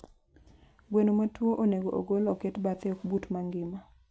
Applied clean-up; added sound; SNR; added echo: none; none; none; none.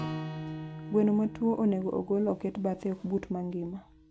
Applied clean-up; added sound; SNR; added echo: none; Acoustic guitar / Strum; 12 dB; none.